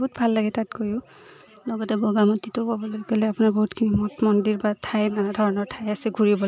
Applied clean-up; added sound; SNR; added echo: none; none; none; none.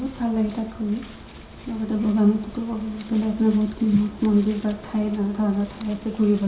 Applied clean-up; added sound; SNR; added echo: none; Wind; 18 dB; reverberation time 0.7 s.